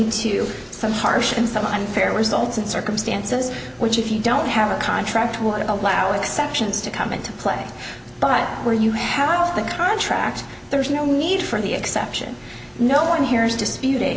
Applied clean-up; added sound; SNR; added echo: none; none; none; none.